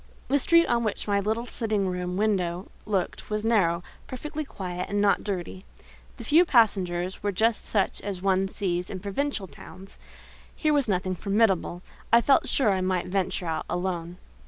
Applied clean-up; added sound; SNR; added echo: none; none; none; none.